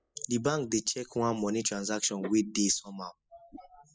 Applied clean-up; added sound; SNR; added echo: classical method spectral subtraction.